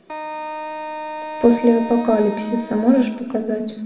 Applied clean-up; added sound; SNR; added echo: none; Wind instrument, woodwind instrument; 11 dB; reverberation time 1.3 s.